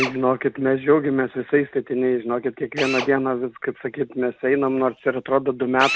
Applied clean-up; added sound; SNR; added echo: none; Drill; 13 dB; none.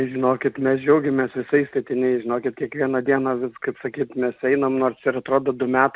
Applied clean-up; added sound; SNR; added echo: none; none; none; none.